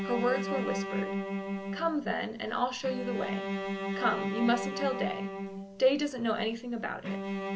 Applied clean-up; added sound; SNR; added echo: none; Bowed string instrument; 3 dB; none.